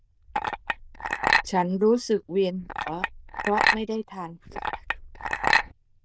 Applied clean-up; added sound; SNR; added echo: neural diffusion model UNIVERSE++.